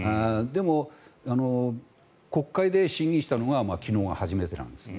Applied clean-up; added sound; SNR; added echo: none; none; none; none.